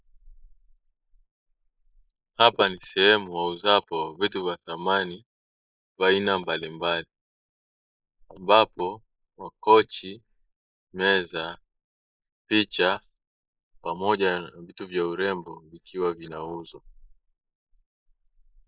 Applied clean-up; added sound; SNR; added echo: neural mask model Resemble Enhance denoiser.